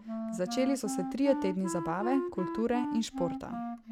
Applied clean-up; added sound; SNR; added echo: none; Wind instrument, woodwind instrument; 4 dB; none.